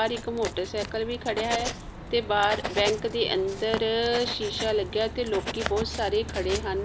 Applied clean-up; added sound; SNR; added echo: none; Writing; 8 dB; none.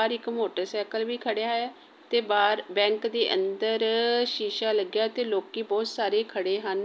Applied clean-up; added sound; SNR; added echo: none; none; none; none.